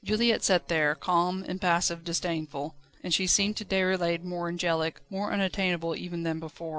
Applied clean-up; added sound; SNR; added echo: neural separator model SepFormer DNS4.